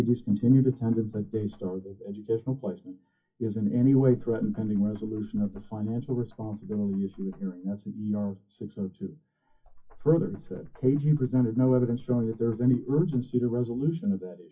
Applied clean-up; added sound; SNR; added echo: classical method WPE with log-MMSE.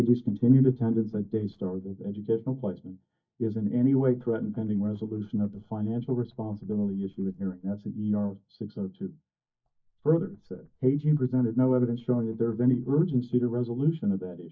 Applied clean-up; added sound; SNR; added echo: neural mask model DeepFilterNet 3.